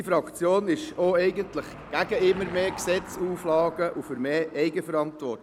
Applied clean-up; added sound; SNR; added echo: none; Car passing by / Engine; 17 dB; none.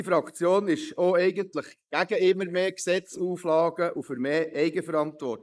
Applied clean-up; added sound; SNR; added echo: neural mask model Resemble Enhance denoiser.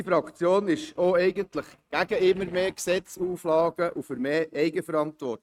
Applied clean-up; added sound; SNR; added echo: neural mask model RNNoise.